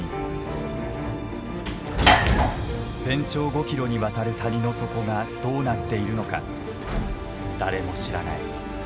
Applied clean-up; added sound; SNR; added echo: none; Sliding door / Slam; 1 dB; none.